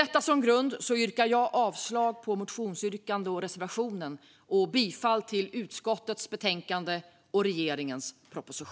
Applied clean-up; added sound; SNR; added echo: none; none; none; none.